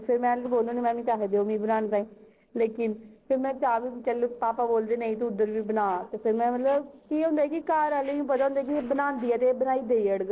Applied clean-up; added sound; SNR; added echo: neural separator model SepFormer DNS4.